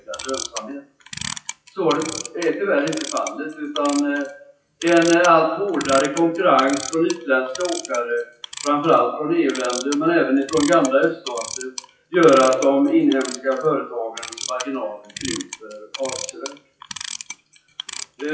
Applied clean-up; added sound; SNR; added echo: classical method WPE with log-MMSE.